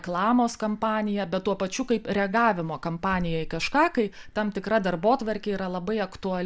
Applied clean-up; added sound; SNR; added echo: none; none; none; none.